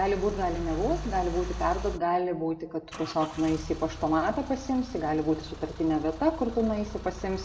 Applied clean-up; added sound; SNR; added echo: none; Idling / Engine starting / Accelerating, revving, vroom / Car; 10 dB; reverberation time 1.1 s.